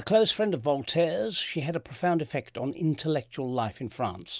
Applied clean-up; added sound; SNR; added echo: none; none; none; none.